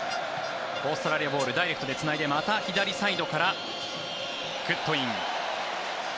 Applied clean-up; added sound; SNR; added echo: none; none; none; none.